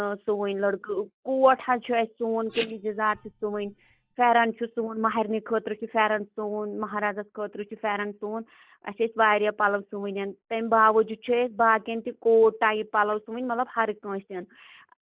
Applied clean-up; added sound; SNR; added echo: neural mask model DeepFilterNet 3.